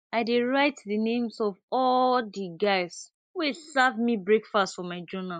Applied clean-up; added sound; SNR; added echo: neural mask model Resemble Enhance denoiser.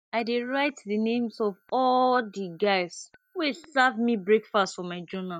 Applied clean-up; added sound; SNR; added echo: neural mask model DeepFilterNet 3.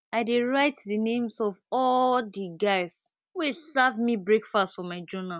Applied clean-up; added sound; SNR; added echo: none; none; none; none.